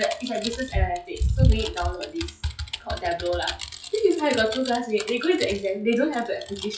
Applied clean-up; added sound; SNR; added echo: classical method log-MMSE.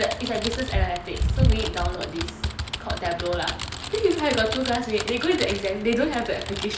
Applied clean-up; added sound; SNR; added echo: none; Typing; 8 dB; none.